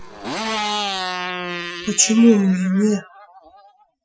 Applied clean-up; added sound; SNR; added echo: classical method Wiener filter.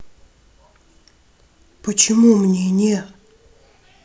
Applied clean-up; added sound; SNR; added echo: none; none; none; none.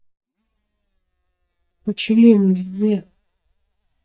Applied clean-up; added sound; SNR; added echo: neural mask model DeepFilterNet 3.